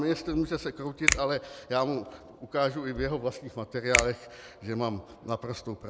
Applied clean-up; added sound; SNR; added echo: none; Finger snapping; 1 dB; none.